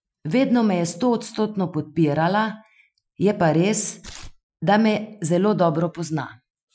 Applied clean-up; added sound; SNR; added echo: classical method Wiener filter.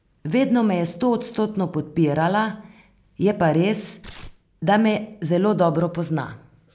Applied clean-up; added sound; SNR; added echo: none; Tearing; 18 dB; none.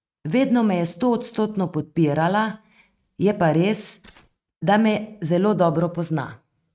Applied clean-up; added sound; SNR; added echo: neural mask model RNNoise.